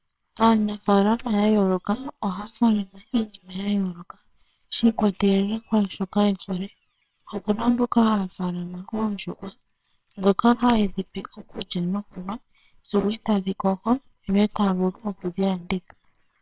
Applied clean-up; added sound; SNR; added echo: neural separator model SepFormer WHAMR!.